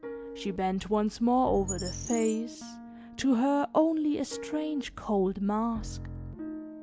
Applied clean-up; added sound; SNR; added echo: none; Piano + Bird; 12 dB; none.